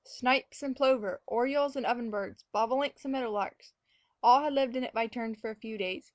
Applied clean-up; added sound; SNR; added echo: none; none; none; none.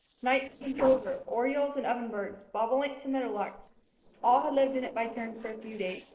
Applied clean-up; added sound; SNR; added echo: neural separator model SepFormer DNS4.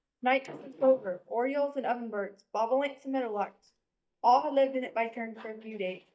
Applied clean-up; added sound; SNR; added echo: neural mask model DeepFilterNet 3.